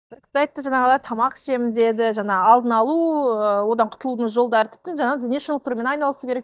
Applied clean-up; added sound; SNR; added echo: neural mask model DeepFilterNet 3.